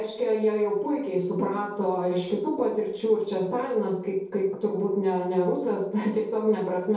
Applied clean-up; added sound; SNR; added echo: neural separator model SepFormer DNS4.